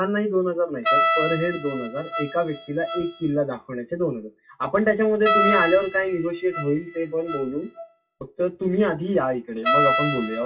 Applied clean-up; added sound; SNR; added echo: classical method WPE with log-MMSE.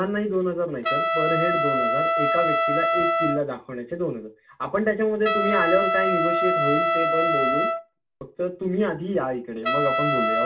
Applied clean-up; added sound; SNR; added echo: none; Trumpet; -2 dB; reverberation time 0.2 s.